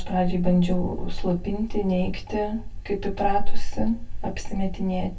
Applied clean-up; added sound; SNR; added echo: none; none; none; reverberation time 0.1 s.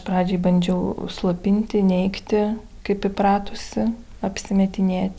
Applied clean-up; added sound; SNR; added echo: none; none; none; none.